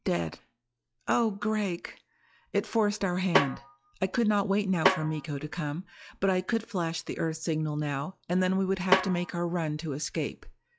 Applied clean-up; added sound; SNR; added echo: classical method log-MMSE.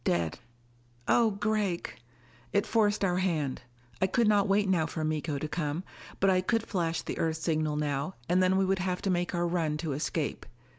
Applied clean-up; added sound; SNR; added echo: none; none; none; none.